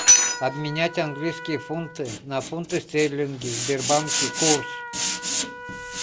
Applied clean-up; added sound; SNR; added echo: none; Trumpet; 14 dB; none.